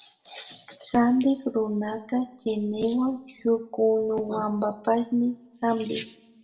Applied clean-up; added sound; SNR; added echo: none; none; none; reverberation time 0.6 s.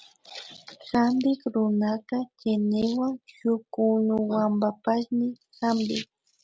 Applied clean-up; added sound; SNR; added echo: none; none; none; none.